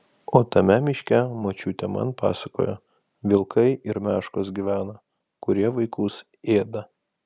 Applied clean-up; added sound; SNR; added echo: none; none; none; none.